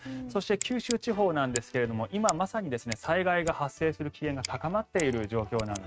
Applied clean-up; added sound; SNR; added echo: neural mask model RNNoise.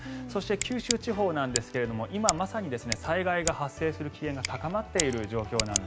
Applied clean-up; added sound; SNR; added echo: none; Scissors; 6 dB; none.